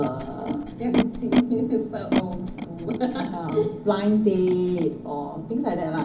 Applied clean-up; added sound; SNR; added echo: none; Animal; 6 dB; reverberation time 0.4 s.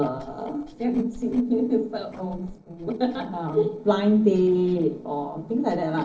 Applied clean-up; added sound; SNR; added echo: neural separator model SepFormer DNS4.